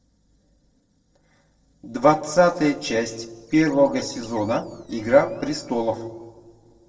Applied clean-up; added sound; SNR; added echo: neural separator model SepFormer DNS4.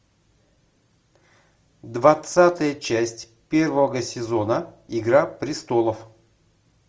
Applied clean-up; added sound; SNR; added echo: none; none; none; none.